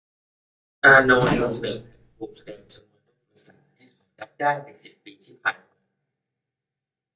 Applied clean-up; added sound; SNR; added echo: neural mask model DeepFilterNet 3.